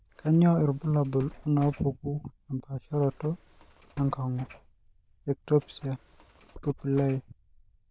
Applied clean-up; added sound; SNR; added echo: neural diffusion model UNIVERSE++.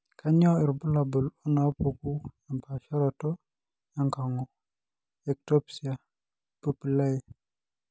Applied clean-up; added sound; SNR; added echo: none; none; none; none.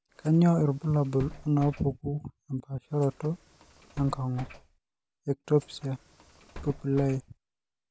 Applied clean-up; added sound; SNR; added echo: none; Bus; 18 dB; none.